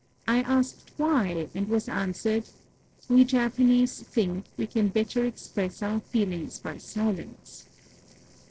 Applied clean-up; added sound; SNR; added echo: neural separator model SepFormer DNS4.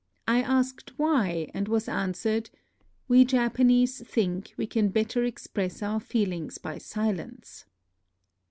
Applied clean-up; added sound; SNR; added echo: none; none; none; none.